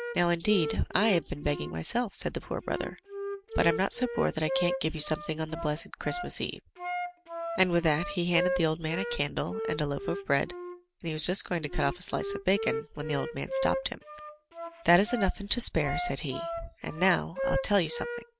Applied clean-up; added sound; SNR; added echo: none; Wind instrument, woodwind instrument; 7 dB; none.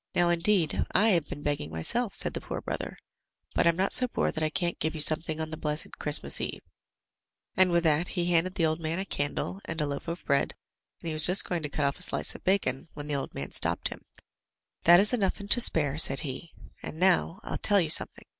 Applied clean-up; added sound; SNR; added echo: none; none; none; none.